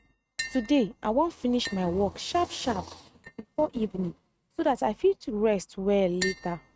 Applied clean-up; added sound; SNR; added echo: neural mask model RNNoise.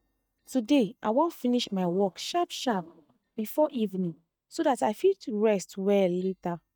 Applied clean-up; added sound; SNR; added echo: neural mask model DeepFilterNet 3.